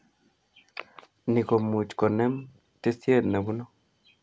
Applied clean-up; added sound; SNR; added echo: none; none; none; none.